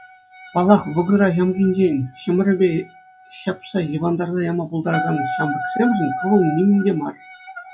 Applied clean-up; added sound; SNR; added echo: classical method log-MMSE.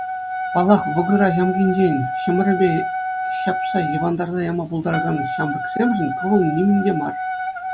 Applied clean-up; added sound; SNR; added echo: none; Wind instrument, woodwind instrument; 5 dB; none.